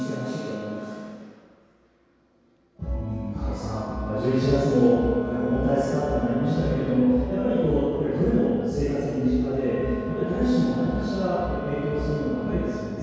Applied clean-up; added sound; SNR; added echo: none; Wind instrument, woodwind instrument; 14 dB; reverberation time 2.0 s.